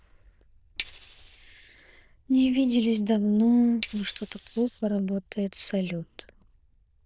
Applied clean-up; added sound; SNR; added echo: neural diffusion model UNIVERSE++.